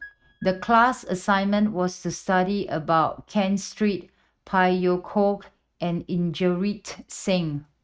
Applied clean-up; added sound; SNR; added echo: neural mask model RNNoise.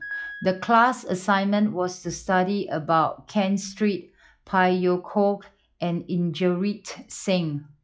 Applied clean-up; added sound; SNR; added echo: classical method log-MMSE.